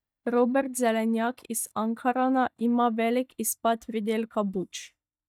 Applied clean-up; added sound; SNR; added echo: neural mask model DeepFilterNet 3.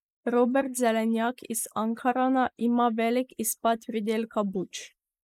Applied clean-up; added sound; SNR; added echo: neural mask model Resemble Enhance denoiser.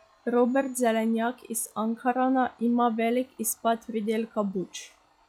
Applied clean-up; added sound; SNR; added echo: classical method log-MMSE.